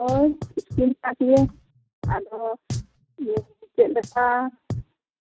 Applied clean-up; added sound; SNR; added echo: neural mask model RNNoise.